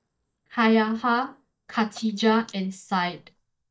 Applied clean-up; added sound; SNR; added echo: neural mask model DeepFilterNet 3.